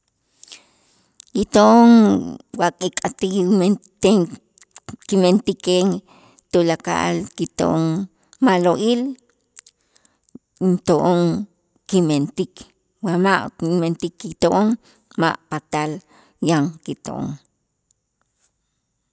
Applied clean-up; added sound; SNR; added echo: none; none; none; none.